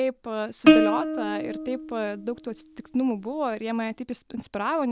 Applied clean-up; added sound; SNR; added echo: none; Plucked string instrument; -4 dB; none.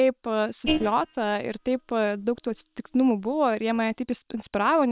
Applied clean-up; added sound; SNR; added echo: neural separator model SepFormer WHAM!.